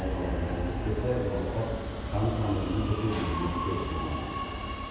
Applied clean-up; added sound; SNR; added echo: none; Subway, metro, underground; 2 dB; reverberation time 1.1 s.